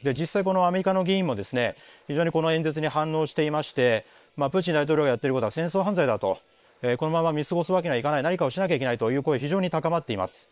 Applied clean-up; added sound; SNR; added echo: neural separator model SepFormer WHAM!.